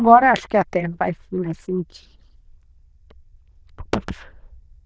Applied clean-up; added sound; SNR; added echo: neural diffusion model UNIVERSE++.